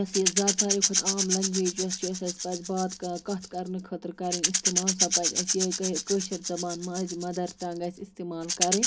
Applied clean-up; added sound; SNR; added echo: none; Rattle / Rattle (instrument); -1 dB; reverberation time 0.3 s.